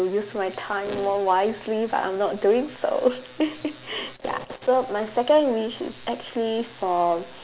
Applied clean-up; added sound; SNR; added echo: none; none; none; none.